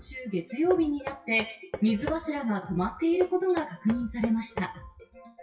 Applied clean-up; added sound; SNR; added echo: classical method WPE with log-MMSE.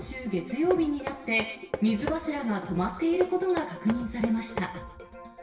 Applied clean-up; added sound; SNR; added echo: none; Knock; 11 dB; reverberation time 0.9 s.